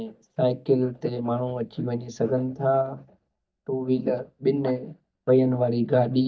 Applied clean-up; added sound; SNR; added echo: neural mask model DeepFilterNet 3.